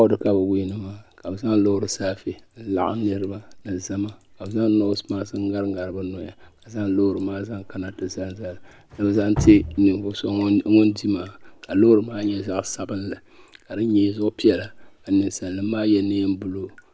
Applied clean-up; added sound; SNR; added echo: none; Drip; 18 dB; none.